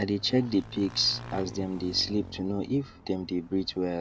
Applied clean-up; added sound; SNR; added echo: none; Motorcycle / Engine; 15 dB; none.